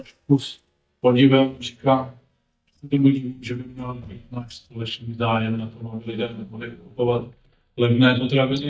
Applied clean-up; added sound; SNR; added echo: neural mask model DeepFilterNet 3.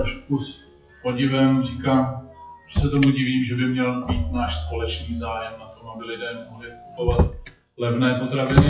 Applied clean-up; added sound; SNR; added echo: classical method WPE with log-MMSE.